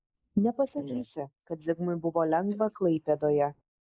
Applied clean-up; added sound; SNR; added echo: neural mask model Resemble Enhance denoiser.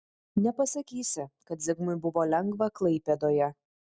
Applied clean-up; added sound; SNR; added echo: none; none; none; none.